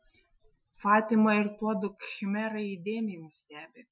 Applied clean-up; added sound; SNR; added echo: classical method Wiener filter.